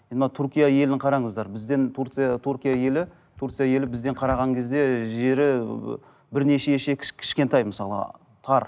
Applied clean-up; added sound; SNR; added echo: none; none; none; none.